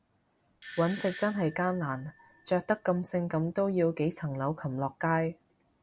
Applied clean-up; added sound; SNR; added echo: none; Doorbell; 17 dB; none.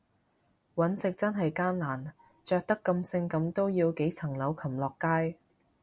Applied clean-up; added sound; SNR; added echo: none; none; none; none.